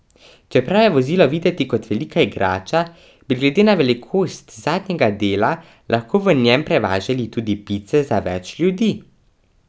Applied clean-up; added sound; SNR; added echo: none; none; none; none.